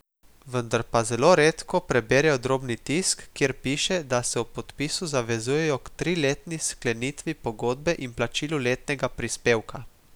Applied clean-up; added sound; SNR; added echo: none; none; none; none.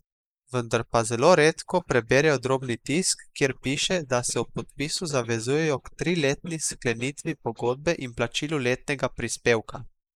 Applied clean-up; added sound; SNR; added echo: neural mask model Resemble Enhance denoiser.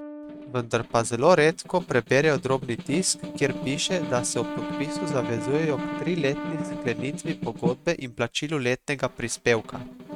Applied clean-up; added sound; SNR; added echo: neural mask model RNNoise.